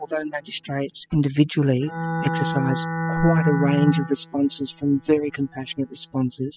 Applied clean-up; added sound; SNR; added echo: classical method spectral subtraction.